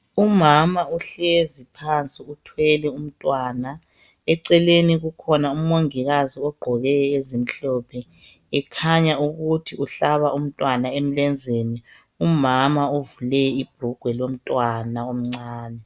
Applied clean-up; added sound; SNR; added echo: none; none; none; none.